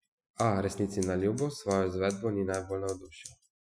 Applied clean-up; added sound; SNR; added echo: classical method Wiener filter.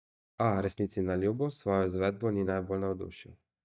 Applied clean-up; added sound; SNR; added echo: neural mask model DeepFilterNet 3.